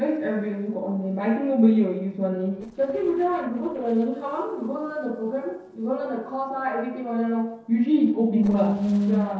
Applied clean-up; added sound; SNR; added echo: neural separator model SepFormer DNS4.